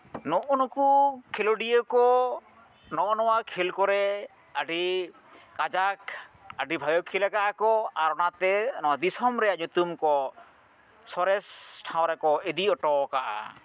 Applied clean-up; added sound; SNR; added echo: none; none; none; none.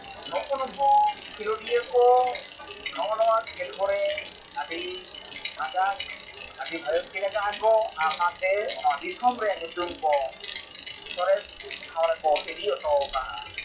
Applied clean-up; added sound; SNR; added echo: classical method WPE with log-MMSE.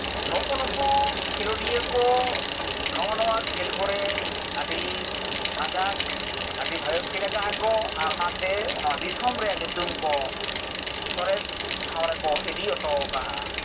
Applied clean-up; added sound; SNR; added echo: none; Bicycle; 1 dB; reverberation time 0.2 s.